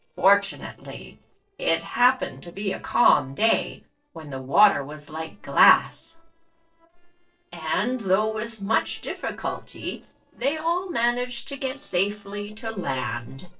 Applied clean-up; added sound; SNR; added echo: neural separator model SepFormer DNS4.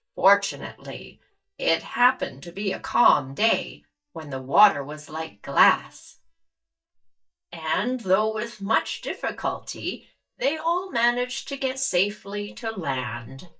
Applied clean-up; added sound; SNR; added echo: neural mask model DeepFilterNet 3.